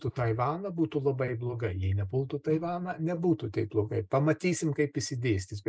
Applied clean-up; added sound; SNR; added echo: neural mask model Resemble Enhance denoiser.